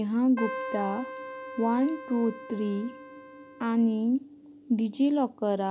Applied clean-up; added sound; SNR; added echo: none; Keyboard (musical); 12 dB; none.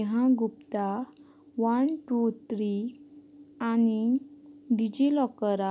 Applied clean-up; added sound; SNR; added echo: none; none; none; none.